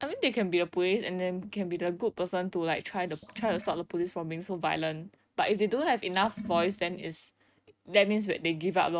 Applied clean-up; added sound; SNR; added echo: neural mask model RNNoise.